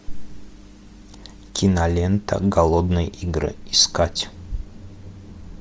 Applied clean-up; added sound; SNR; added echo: none; none; none; none.